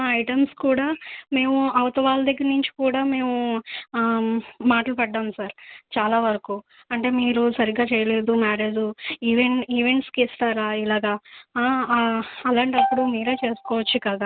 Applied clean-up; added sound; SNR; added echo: none; none; none; none.